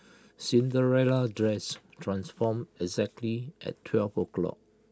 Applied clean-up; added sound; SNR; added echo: none; none; none; none.